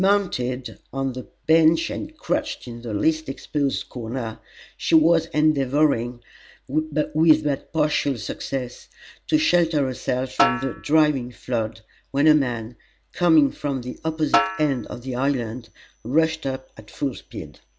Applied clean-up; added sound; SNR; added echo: none; Snare drum; 5 dB; none.